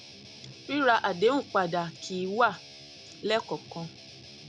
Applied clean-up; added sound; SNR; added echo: none; Guitar; 18 dB; none.